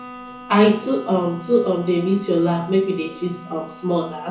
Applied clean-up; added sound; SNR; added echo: none; Bowed string instrument; 18 dB; reverberation time 0.7 s.